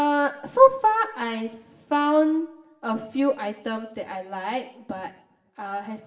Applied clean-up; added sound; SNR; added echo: none; none; none; reverberation time 0.7 s.